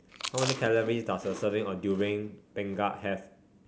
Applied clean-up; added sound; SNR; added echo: none; Chewing, mastication; 11 dB; none.